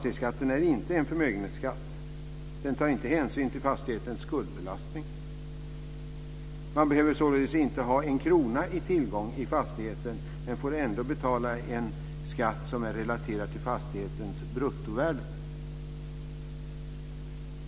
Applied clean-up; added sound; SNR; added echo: none; none; none; none.